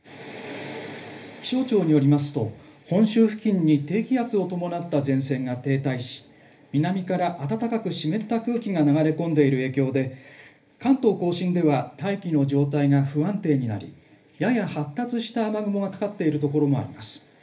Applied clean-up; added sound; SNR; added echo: none; none; none; reverberation time 0.3 s.